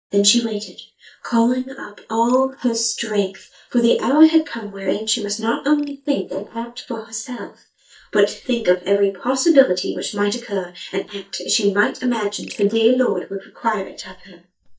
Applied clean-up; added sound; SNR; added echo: neural mask model DeepFilterNet 3.